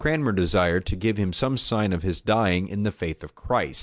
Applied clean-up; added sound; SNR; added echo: none; none; none; none.